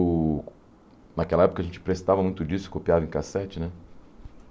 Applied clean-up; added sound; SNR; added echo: none; none; none; none.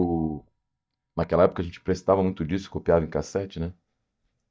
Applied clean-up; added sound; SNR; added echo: neural mask model DeepFilterNet 3.